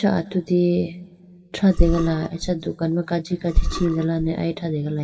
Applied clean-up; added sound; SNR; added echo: none; Burping, eructation; 1 dB; reverberation time 2.7 s.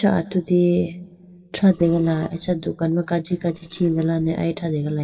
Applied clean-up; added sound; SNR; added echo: neural separator model SepFormer DNS4.